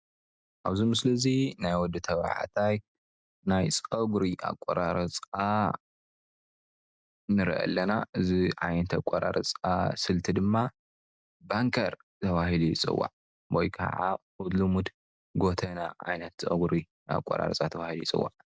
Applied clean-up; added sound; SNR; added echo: none; none; none; none.